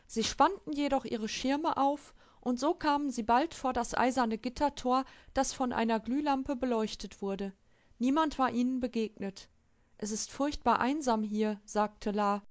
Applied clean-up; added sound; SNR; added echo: neural mask model Resemble Enhance denoiser.